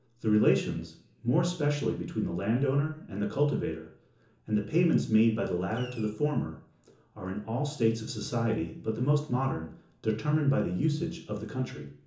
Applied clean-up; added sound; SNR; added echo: none; Fireworks; 20 dB; reverberation time 0.7 s.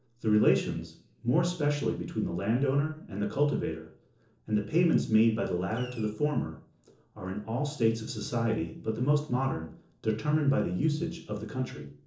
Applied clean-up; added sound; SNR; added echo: neural separator model SepFormer DNS4.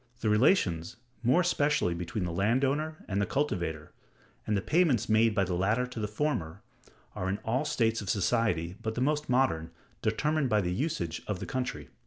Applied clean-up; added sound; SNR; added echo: none; none; none; none.